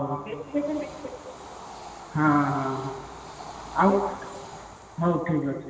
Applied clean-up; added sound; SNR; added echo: none; Train / Bird vocalization, bird call, bird song; 15 dB; reverberation time 2.2 s.